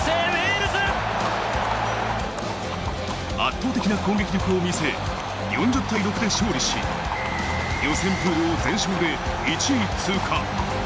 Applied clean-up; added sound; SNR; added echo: none; Livestock, farm animals, working animals; 14 dB; none.